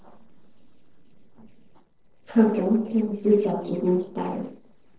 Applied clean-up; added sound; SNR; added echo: neural separator model SepFormer DNS4.